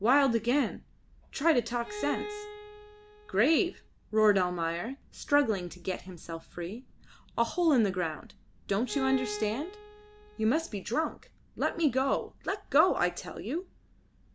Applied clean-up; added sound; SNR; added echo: none; Bowed string instrument; 12 dB; none.